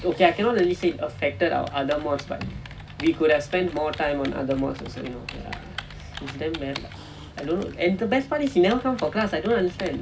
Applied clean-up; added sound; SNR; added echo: none; Typing; 16 dB; reverberation time 0.4 s.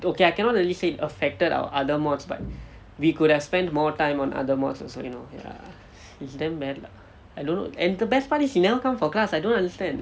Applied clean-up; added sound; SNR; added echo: none; none; none; none.